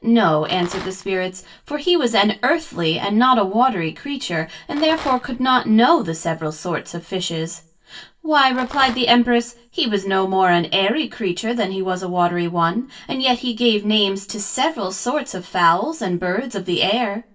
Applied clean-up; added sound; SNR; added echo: none; Rattle; 15 dB; reverberation time 0.2 s.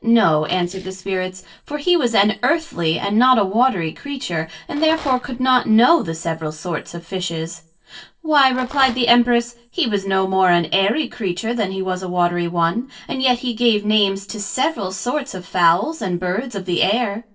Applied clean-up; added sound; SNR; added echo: neural separator model SepFormer DNS4.